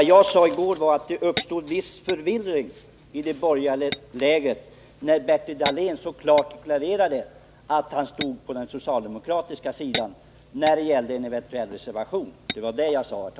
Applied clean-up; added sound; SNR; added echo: none; Tap / Glass; 12 dB; none.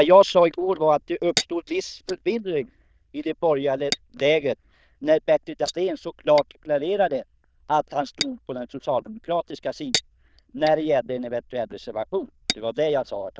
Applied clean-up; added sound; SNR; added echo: neural diffusion model UNIVERSE++.